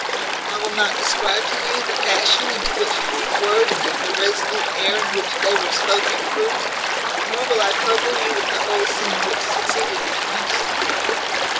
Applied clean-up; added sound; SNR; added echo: none; Stream; -3 dB; none.